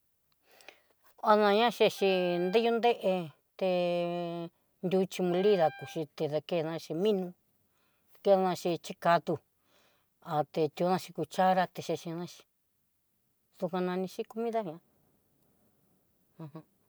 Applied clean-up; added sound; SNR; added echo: none; Wind instrument, woodwind instrument; 19 dB; none.